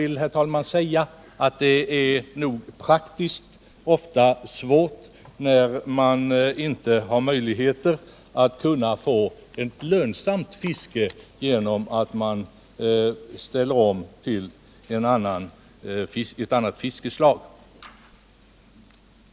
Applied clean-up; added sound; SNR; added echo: none; none; none; none.